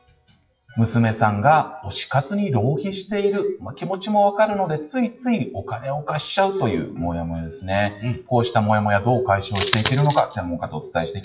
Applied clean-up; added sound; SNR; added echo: classical method WPE with log-MMSE.